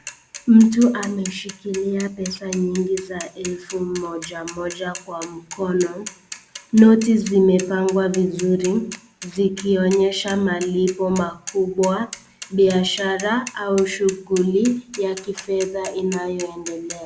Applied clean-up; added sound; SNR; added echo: none; Mechanisms / Bicycle; 18 dB; none.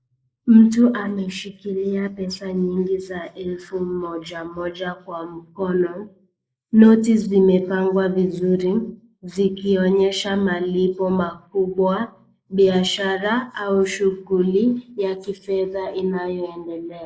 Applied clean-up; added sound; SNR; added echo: neural mask model Resemble Enhance denoiser.